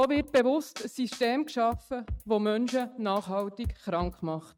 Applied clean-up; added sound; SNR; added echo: neural mask model RNNoise.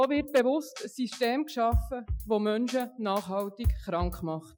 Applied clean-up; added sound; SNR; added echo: classical method Wiener filter.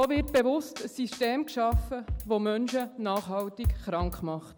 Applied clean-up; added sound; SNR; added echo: none; Drum kit; 6 dB; none.